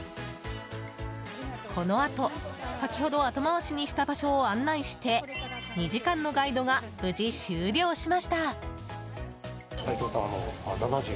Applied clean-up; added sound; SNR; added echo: none; none; none; none.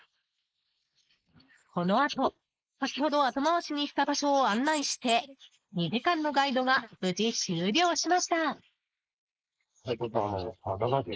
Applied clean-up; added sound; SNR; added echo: neural mask model Resemble Enhance denoiser.